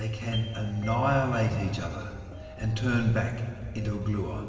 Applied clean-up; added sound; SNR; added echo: none; none; none; reverberation time 2.3 s.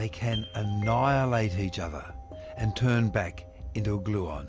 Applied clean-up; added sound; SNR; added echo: none; none; none; none.